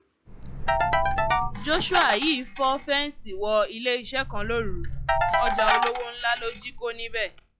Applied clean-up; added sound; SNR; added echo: classical method log-MMSE.